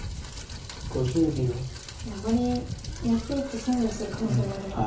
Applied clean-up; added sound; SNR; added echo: none; Rain; 8 dB; reverberation time 0.7 s.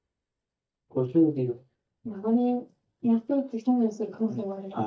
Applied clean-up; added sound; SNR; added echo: neural mask model DeepFilterNet 3.